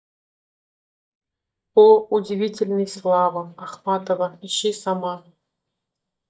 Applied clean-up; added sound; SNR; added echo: neural mask model DeepFilterNet 3.